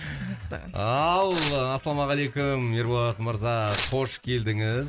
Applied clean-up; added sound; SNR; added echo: none; Tearing; 11 dB; none.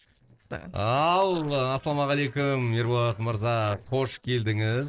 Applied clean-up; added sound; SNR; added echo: neural separator model SepFormer DNS4.